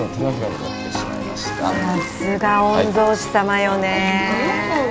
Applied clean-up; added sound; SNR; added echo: none; none; none; none.